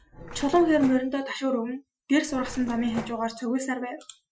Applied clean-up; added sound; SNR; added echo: classical method Wiener filter.